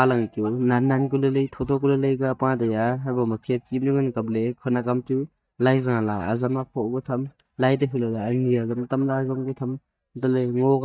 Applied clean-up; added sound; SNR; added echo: neural mask model DeepFilterNet 3.